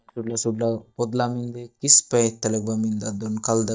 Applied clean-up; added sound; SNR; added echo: neural mask model DeepFilterNet 3.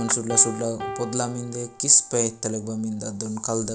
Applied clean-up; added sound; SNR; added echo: none; Clapping + Piano; 15 dB; none.